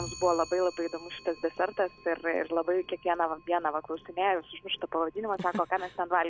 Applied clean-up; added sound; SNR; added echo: none; Clock; 20 dB; none.